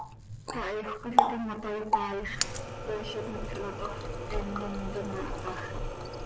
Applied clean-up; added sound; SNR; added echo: none; Water tap, faucet; -4 dB; none.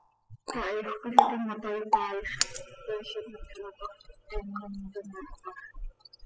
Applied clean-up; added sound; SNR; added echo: classical method spectral subtraction.